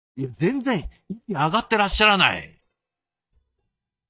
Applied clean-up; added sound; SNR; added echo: neural mask model DeepFilterNet 3.